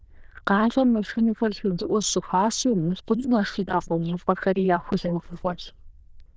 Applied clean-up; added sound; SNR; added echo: neural diffusion model UNIVERSE++.